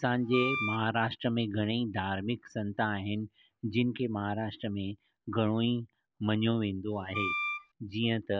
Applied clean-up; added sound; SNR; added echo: none; Wind instrument, woodwind instrument; 4 dB; none.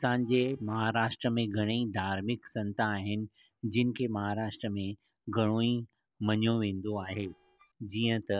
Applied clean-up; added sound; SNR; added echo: neural separator model SepFormer DNS4.